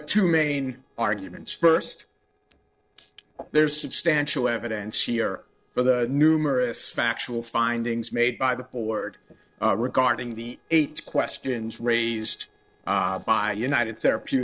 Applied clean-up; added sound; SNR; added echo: neural separator model SepFormer DNS4.